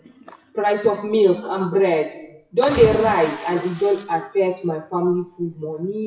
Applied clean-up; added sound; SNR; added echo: classical method WPE with log-MMSE.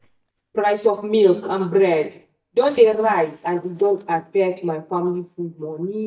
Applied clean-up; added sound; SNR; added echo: neural mask model DeepFilterNet 3.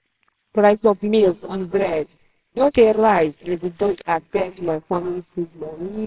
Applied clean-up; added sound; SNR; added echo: neural separator model SepFormer WHAMR!.